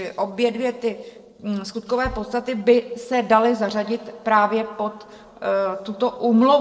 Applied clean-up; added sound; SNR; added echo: neural separator model SepFormer DNS4.